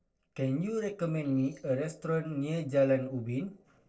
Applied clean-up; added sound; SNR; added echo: neural separator model SepFormer DNS4.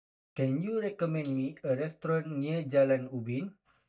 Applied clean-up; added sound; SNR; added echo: neural mask model DeepFilterNet 3.